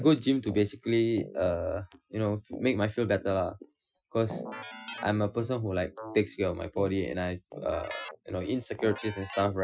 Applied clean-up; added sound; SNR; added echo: classical method Wiener filter.